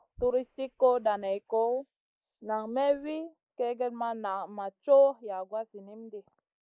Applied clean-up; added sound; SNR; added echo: neural mask model Resemble Enhance denoiser.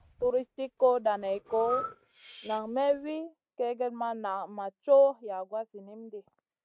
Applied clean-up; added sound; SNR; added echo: neural mask model RNNoise.